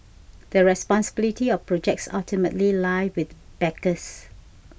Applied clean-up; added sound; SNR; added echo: none; none; none; none.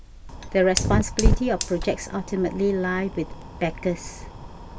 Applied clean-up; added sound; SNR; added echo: none; Fire; 2 dB; none.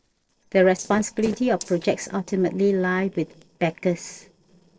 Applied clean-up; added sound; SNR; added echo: neural separator model SepFormer DNS4.